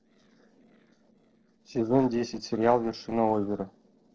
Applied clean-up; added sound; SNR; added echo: neural separator model SepFormer DNS4.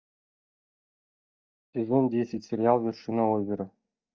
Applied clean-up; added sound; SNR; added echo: neural mask model DeepFilterNet 3.